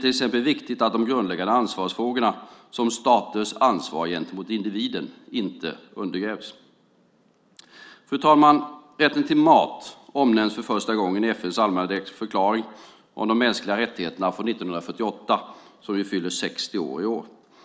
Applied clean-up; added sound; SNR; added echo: none; none; none; none.